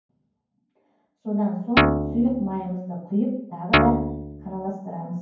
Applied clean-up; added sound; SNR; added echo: none; Guitar; -4 dB; reverberation time 0.9 s.